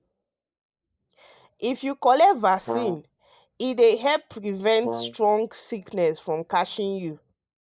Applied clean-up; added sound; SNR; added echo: neural mask model Resemble Enhance denoiser.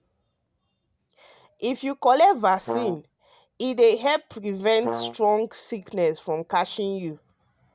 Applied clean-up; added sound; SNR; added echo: none; Brass instrument; 7 dB; none.